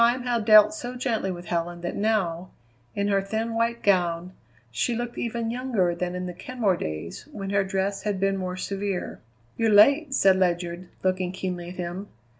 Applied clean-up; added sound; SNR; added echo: none; none; none; none.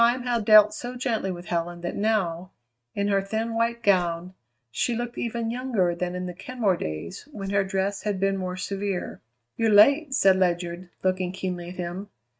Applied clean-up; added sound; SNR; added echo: neural mask model RNNoise.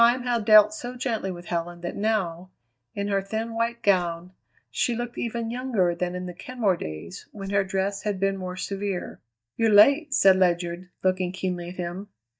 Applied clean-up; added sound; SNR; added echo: neural mask model DeepFilterNet 3.